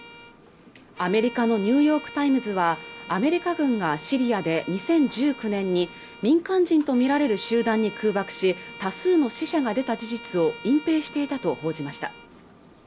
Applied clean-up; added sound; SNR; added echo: none; Bowed string instrument; 18 dB; none.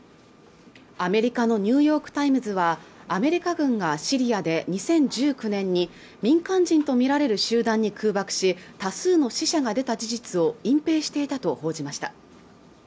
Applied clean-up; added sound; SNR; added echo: none; none; none; none.